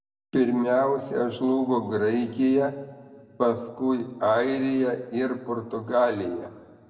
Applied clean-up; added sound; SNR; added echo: none; none; none; reverberation time 1.3 s.